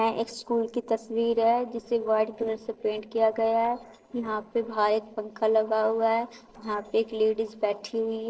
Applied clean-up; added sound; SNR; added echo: neural separator model SepFormer DNS4.